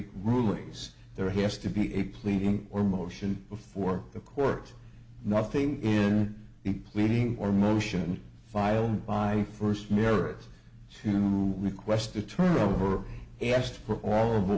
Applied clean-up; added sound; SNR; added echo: none; none; none; none.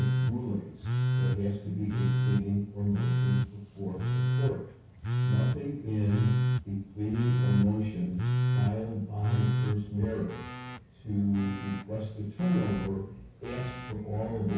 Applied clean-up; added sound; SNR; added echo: none; Telephone; -1 dB; reverberation time 0.6 s.